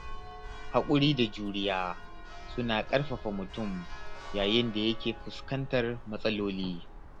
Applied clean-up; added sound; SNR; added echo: none; Church bell; 9 dB; none.